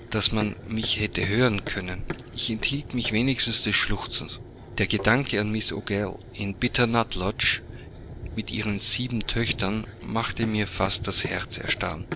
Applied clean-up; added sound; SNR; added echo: none; Tap + Run; 11 dB; none.